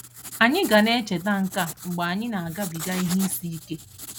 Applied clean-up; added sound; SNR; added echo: none; Writing; 14 dB; none.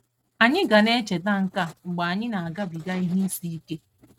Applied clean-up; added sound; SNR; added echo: neural mask model RNNoise.